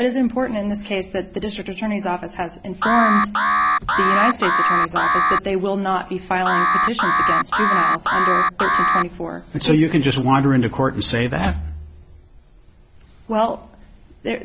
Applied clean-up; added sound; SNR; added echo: none; Alarm; -3 dB; none.